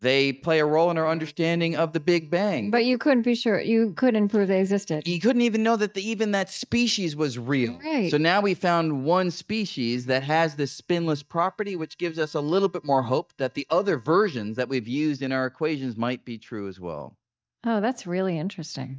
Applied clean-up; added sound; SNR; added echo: neural mask model DeepFilterNet 3.